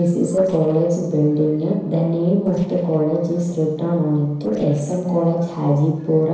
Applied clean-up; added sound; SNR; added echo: neural separator model SepFormer DNS4.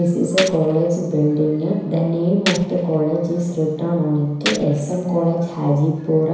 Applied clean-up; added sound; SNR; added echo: none; Gunshot, gunfire; 14 dB; reverberation time 1.0 s.